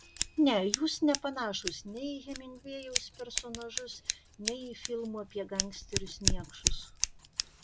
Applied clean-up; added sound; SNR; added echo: none; Scissors; 1 dB; none.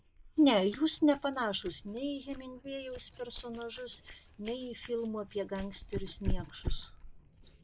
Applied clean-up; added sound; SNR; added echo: neural mask model Resemble Enhance denoiser.